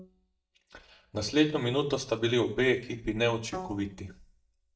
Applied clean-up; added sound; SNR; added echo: neural mask model DeepFilterNet 3.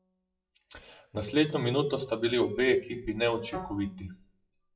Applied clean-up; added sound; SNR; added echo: classical method WPE with log-MMSE.